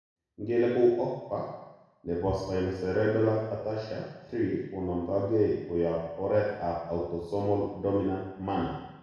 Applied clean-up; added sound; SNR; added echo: none; none; none; reverberation time 1.1 s.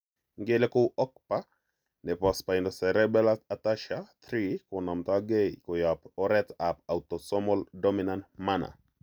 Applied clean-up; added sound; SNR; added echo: none; none; none; none.